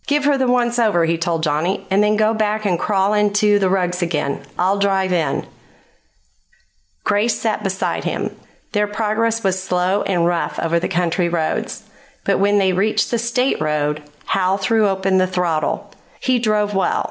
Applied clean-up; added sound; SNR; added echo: none; none; none; none.